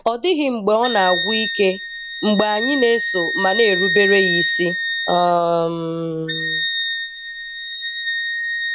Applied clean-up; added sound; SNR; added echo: none; Wind instrument, woodwind instrument; 3 dB; none.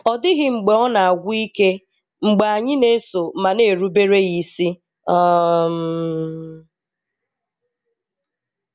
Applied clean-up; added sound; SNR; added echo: none; none; none; none.